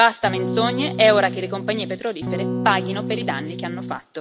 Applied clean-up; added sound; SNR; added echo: none; Electric guitar / Strum; 5 dB; none.